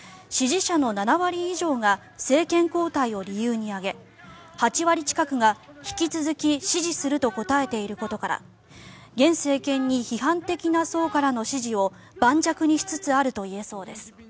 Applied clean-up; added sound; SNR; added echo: none; none; none; none.